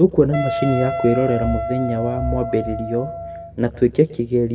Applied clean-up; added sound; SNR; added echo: none; Wind instrument, woodwind instrument; 6 dB; reverberation time 1.2 s.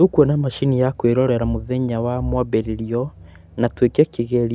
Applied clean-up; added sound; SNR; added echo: none; none; none; none.